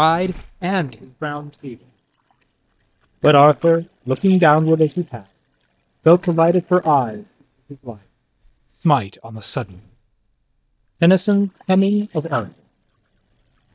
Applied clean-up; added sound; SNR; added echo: neural mask model DeepFilterNet 3.